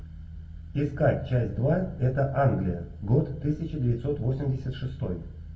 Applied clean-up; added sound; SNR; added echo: none; none; none; reverberation time 0.2 s.